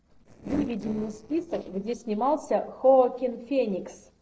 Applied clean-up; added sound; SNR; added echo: neural separator model SepFormer DNS4.